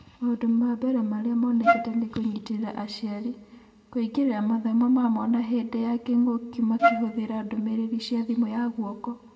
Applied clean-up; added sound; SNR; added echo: none; Wind instrument, woodwind instrument; -1 dB; reverberation time 1.4 s.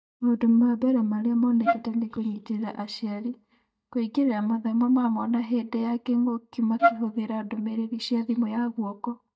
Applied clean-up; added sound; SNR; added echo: neural mask model DeepFilterNet 3.